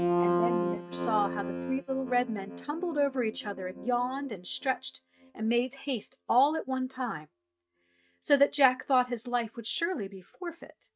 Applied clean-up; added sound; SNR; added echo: neural mask model RNNoise.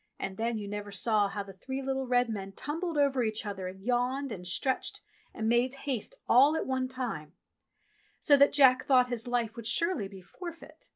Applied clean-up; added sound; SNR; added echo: none; none; none; none.